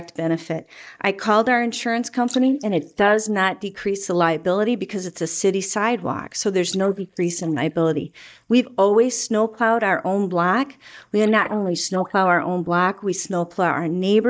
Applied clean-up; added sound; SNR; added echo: neural mask model DeepFilterNet 3.